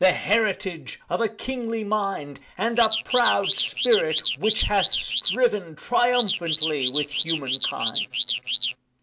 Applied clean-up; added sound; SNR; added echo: none; Alarm / Car; -5 dB; none.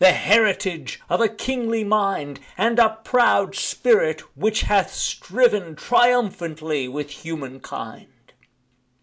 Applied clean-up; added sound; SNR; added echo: none; none; none; none.